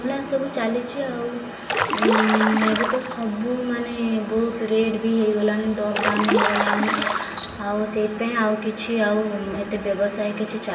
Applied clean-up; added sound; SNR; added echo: none; Stream; -1 dB; reverberation time 0.8 s.